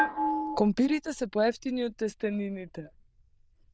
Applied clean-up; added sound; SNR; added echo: neural diffusion model UNIVERSE++.